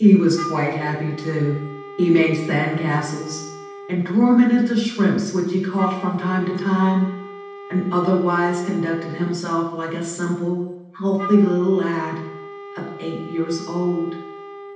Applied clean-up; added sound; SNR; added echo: none; Wind instrument, woodwind instrument; 16 dB; reverberation time 0.8 s.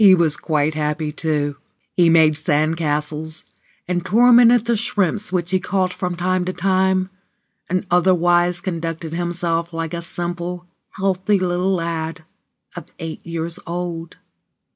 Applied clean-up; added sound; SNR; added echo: none; none; none; none.